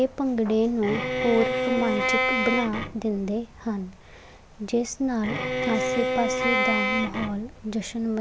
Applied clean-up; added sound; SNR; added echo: none; Bowed string instrument; 0 dB; none.